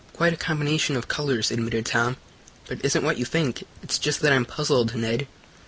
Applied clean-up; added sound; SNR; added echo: none; none; none; none.